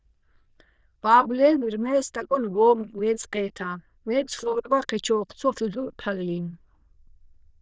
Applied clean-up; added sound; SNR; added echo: neural diffusion model UNIVERSE++.